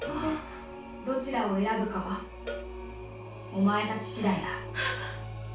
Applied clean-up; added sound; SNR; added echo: none; Cowbell; 15 dB; reverberation time 0.3 s.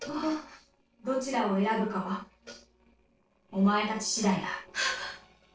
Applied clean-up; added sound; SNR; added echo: neural separator model SepFormer DNS4.